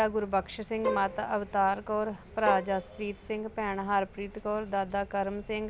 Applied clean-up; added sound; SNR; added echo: none; Bowed string instrument; 5 dB; none.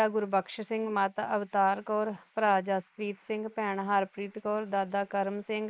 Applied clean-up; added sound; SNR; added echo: neural mask model Resemble Enhance denoiser.